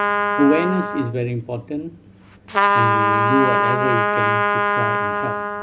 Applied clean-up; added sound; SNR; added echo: none; Trumpet; -4 dB; none.